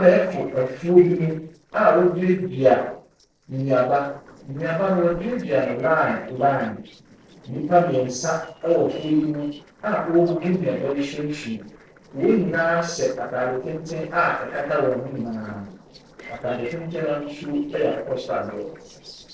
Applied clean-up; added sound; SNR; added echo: neural separator model SepFormer DNS4.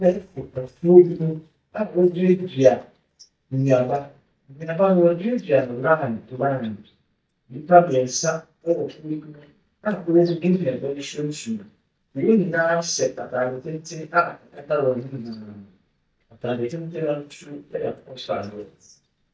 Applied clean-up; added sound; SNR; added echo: neural mask model DeepFilterNet 3.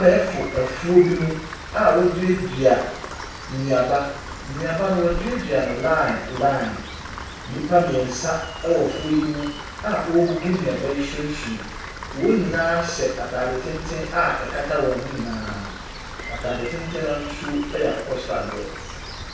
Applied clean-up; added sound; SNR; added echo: none; Rain; 11 dB; reverberation time 0.7 s.